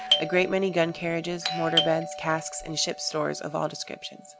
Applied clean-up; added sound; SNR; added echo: none; Doorbell; 4 dB; none.